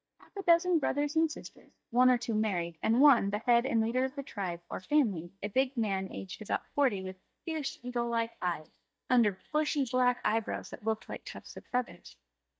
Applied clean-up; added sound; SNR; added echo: neural mask model DeepFilterNet 3.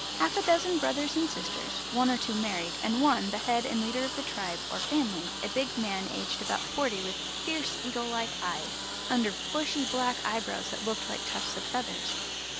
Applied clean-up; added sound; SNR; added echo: none; Engine; 4 dB; none.